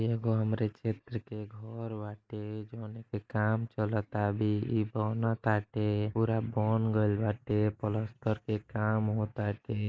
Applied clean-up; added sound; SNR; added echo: neural mask model Resemble Enhance denoiser.